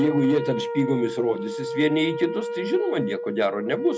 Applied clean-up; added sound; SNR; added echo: none; Wind instrument, woodwind instrument; 6 dB; none.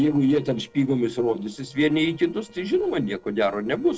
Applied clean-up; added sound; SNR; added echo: neural separator model SepFormer DNS4.